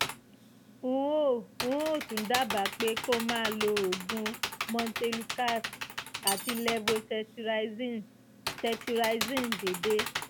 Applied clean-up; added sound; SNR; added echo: none; Computer keyboard + Cutlery, silverware; 5 dB; none.